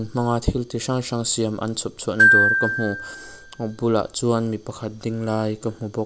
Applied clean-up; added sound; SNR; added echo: none; Glockenspiel; -2 dB; none.